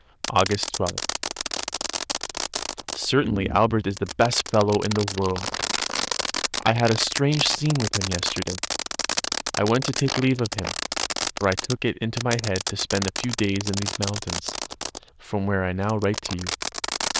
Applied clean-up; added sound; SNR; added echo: neural diffusion model UNIVERSE++.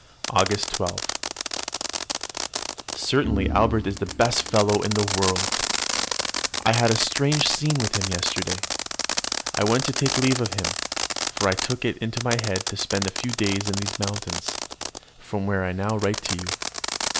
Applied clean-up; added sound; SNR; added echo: none; Organ + Fireworks; 3 dB; none.